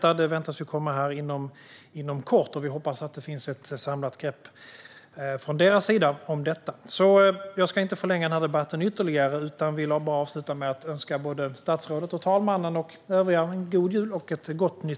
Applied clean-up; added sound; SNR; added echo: none; none; none; none.